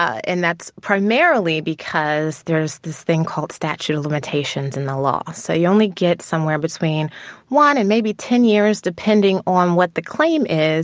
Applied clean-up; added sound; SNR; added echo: none; none; none; none.